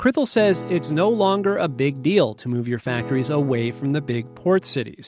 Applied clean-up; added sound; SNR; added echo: none; Acoustic guitar / Strum; 15 dB; none.